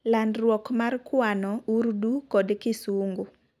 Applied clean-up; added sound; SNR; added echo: none; none; none; none.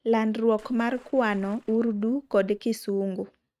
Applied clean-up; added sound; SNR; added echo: neural mask model RNNoise.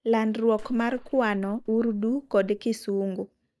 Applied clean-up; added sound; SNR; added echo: neural mask model DeepFilterNet 3.